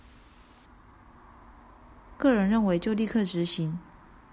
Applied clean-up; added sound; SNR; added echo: none; none; none; none.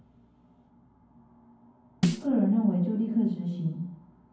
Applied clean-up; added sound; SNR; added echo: none; Snare drum; 2 dB; reverberation time 0.9 s.